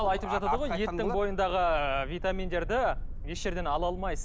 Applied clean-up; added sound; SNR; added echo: none; Boat, Water vehicle; 5 dB; none.